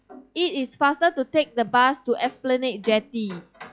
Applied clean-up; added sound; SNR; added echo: classical method log-MMSE.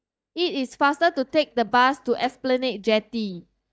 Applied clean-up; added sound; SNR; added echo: neural mask model DeepFilterNet 3.